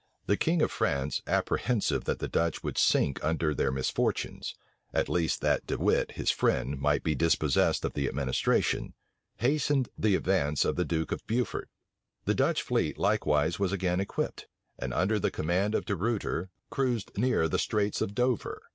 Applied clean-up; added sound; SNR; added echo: none; none; none; none.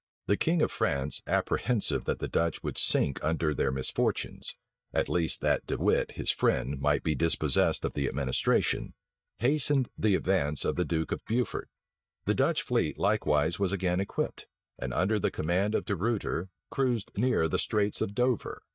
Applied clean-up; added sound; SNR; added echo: neural mask model DeepFilterNet 3.